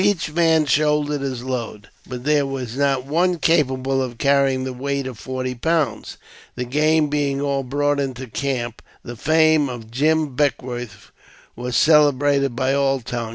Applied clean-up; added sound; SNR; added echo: none; none; none; none.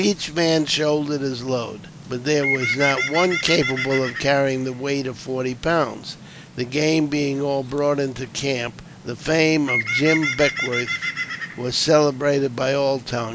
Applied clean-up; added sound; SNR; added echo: none; Bird; 8 dB; none.